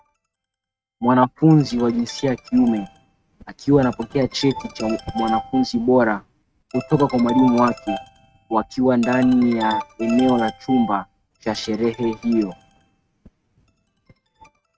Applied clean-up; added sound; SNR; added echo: neural mask model RNNoise.